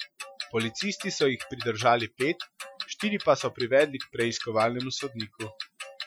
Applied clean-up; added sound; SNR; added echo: classical method Wiener filter.